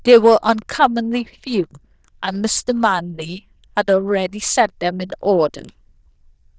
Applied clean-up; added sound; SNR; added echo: neural diffusion model UNIVERSE++.